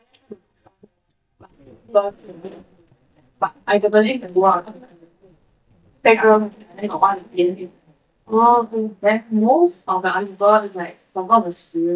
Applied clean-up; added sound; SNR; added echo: neural mask model DeepFilterNet 3.